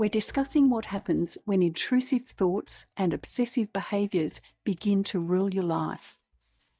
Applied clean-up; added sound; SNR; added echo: neural mask model DeepFilterNet 3.